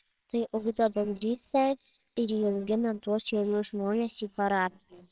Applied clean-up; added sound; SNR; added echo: neural separator model SepFormer WHAMR!.